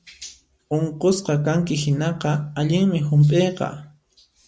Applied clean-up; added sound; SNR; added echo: none; none; none; none.